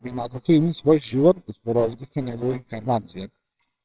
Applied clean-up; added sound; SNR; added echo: neural separator model SepFormer WHAMR!.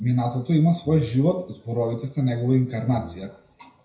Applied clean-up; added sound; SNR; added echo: none; Brass instrument; 19 dB; reverberation time 0.5 s.